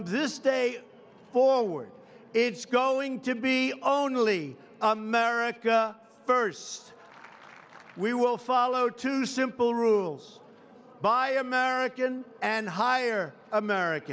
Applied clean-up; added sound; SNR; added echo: none; none; none; none.